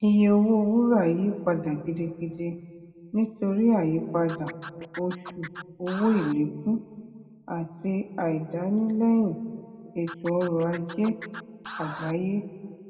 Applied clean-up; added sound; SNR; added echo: none; Scratching (performance technique); 14 dB; reverberation time 1.6 s.